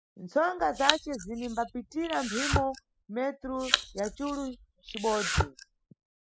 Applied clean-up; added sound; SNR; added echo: classical method spectral subtraction.